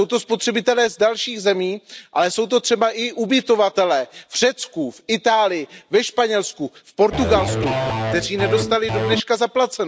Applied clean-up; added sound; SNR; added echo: none; Electric guitar / Bass guitar; 3 dB; none.